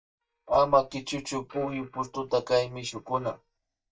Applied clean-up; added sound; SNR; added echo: neural mask model DeepFilterNet 3.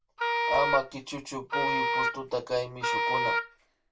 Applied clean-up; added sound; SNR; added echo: none; Wind instrument, woodwind instrument; -3 dB; reverberation time 0.1 s.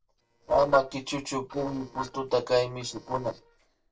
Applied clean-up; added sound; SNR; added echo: neural separator model SepFormer DNS4.